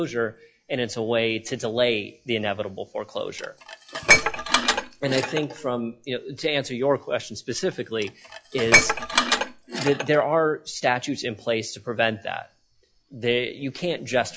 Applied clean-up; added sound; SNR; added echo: classical method log-MMSE.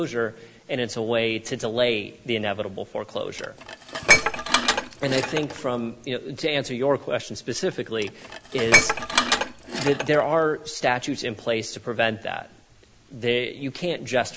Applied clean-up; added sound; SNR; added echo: none; Dishes, pots, and pans; -2 dB; none.